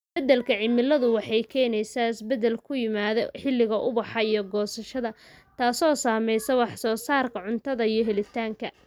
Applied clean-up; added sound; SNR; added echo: none; none; none; none.